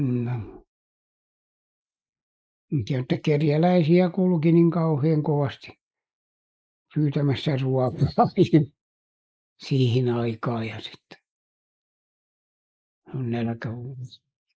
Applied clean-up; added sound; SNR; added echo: neural mask model Resemble Enhance denoiser.